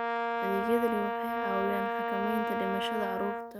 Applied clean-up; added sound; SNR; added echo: none; Brass instrument; -2 dB; none.